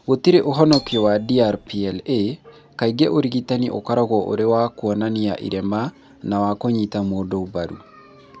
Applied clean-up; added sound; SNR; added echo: none; Doorbell; 8 dB; none.